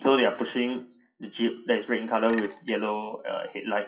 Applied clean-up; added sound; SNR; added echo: classical method WPE with log-MMSE.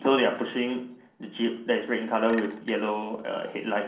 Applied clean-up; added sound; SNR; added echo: none; Chink, clink; 16 dB; reverberation time 0.6 s.